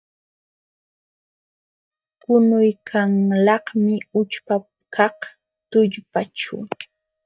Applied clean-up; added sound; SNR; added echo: neural mask model DeepFilterNet 3.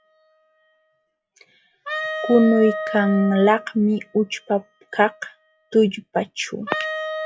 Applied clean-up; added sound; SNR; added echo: classical method log-MMSE.